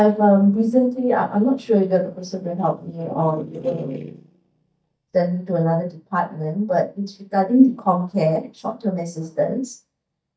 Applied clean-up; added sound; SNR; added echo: neural mask model DeepFilterNet 3.